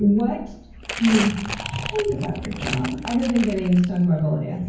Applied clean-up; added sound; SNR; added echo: none; Crumpling, crinkling; 11 dB; reverberation time 0.9 s.